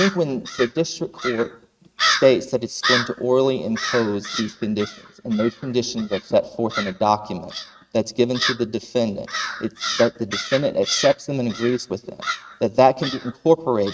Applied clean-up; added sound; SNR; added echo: neural mask model RNNoise.